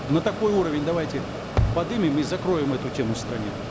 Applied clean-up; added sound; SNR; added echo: none; Mechanisms; 7 dB; none.